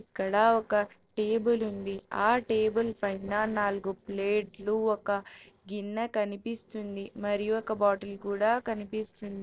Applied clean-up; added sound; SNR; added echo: neural separator model SepFormer DNS4.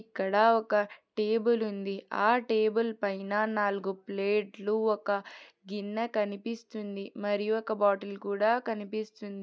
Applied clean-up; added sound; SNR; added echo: none; none; none; none.